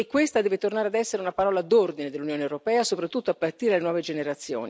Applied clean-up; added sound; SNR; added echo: none; none; none; none.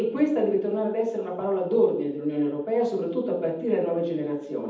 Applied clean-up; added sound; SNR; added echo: none; none; none; reverberation time 0.8 s.